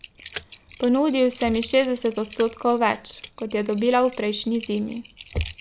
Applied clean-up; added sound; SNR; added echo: none; Typing; 15 dB; none.